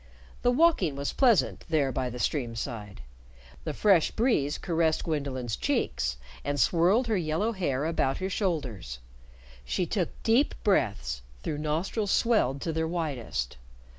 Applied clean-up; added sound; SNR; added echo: none; none; none; none.